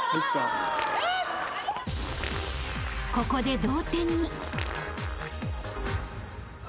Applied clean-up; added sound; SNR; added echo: none; Fart; 11 dB; none.